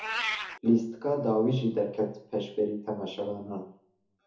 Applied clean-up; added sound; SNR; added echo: none; Meow; 11 dB; reverberation time 0.6 s.